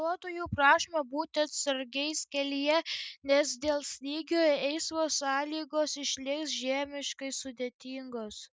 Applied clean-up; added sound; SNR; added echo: none; none; none; none.